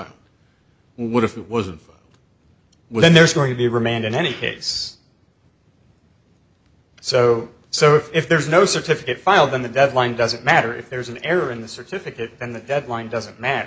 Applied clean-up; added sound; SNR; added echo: none; none; none; none.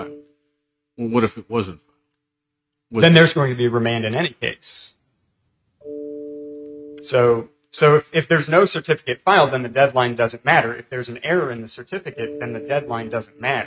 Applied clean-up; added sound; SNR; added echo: neural mask model RNNoise.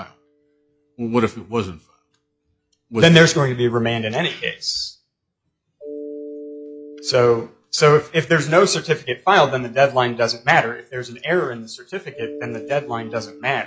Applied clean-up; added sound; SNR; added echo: classical method log-MMSE.